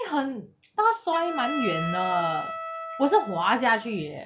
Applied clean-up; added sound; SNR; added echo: none; Trumpet; 9 dB; none.